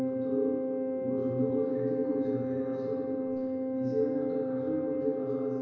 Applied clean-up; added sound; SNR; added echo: none; Organ; -1 dB; reverberation time 2.2 s.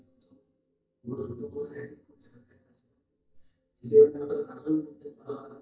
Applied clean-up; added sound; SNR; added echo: neural mask model DeepFilterNet 3.